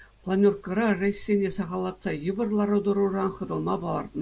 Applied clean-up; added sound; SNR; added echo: none; none; none; none.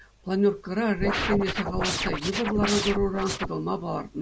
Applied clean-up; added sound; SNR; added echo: none; Scratching (performance technique); 2 dB; none.